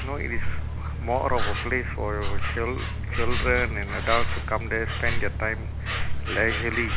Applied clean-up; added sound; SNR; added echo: none; Insect; -3 dB; none.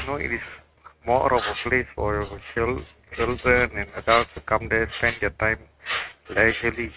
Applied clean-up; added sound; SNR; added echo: neural mask model RNNoise.